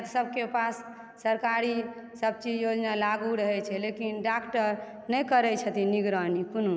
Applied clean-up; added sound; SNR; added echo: none; none; none; none.